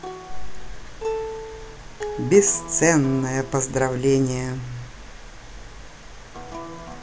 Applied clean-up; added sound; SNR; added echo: none; Acoustic guitar; 12 dB; none.